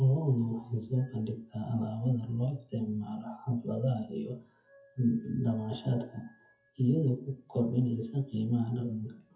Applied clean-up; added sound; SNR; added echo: classical method WPE with log-MMSE.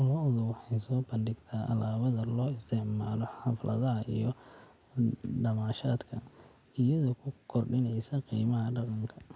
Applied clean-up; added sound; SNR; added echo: none; none; none; none.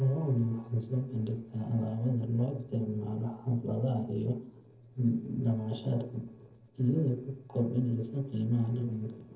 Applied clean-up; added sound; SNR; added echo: neural separator model SepFormer DNS4.